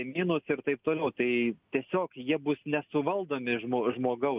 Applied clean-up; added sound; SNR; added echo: none; none; none; none.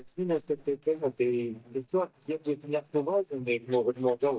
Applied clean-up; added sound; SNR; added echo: neural mask model DeepFilterNet 3.